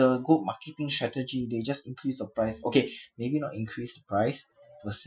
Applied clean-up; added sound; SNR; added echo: classical method Wiener filter.